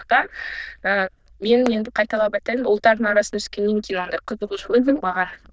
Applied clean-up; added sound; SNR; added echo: neural diffusion model UNIVERSE++.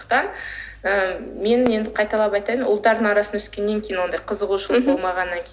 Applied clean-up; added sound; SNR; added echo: none; Fireworks; 16 dB; none.